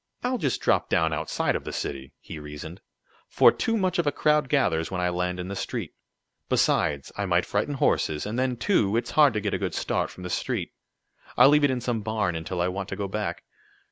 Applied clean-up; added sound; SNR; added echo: none; none; none; none.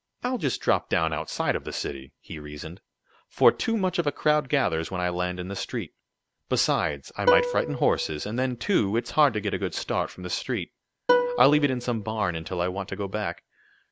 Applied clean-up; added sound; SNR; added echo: none; Plucked string instrument; 2 dB; none.